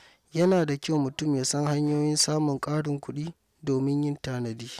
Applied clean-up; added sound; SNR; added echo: none; none; none; none.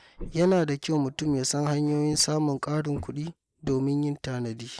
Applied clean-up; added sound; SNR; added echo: neural mask model Resemble Enhance denoiser.